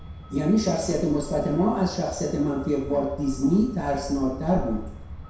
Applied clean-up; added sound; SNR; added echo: none; Truck; 12 dB; reverberation time 0.7 s.